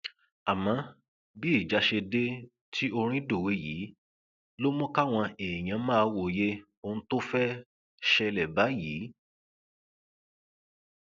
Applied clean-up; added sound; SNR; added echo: none; none; none; none.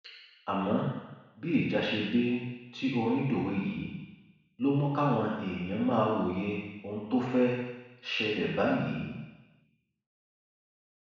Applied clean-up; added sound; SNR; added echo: none; none; none; reverberation time 1.1 s.